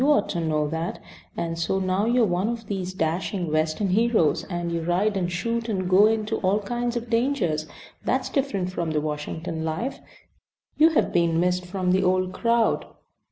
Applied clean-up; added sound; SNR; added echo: none; none; none; none.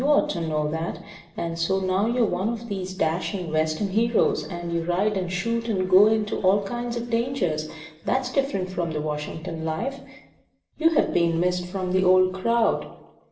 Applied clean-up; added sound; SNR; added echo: none; none; none; reverberation time 0.7 s.